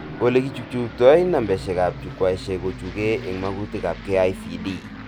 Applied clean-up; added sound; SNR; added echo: none; Aircraft; 13 dB; none.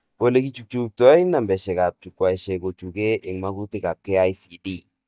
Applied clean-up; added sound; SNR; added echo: neural mask model DeepFilterNet 3.